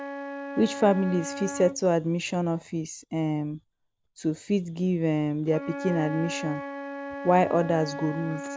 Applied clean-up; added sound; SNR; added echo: none; Wind instrument, woodwind instrument; 11 dB; none.